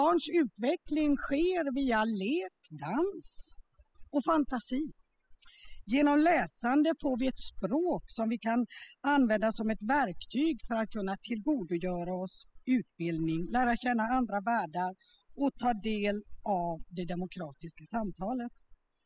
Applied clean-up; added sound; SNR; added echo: classical method spectral subtraction.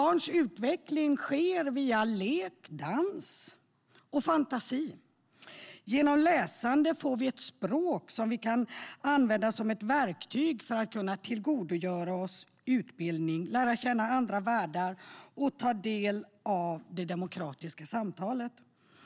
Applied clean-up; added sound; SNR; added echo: none; none; none; none.